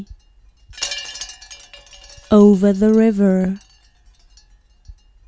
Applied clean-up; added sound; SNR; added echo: none; Wind chime; 18 dB; none.